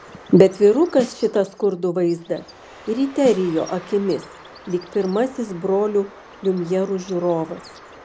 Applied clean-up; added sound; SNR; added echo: none; Bird + Snare drum; 20 dB; none.